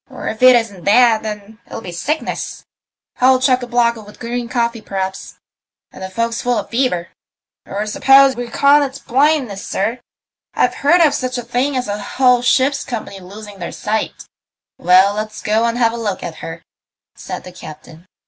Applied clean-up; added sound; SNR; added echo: none; none; none; none.